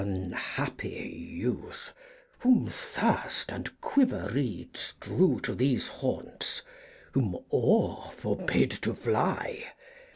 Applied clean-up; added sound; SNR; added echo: none; none; none; none.